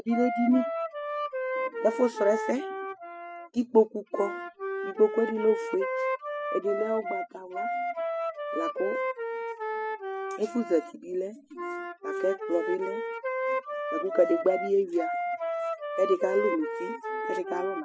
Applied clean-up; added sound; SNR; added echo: classical method spectral subtraction.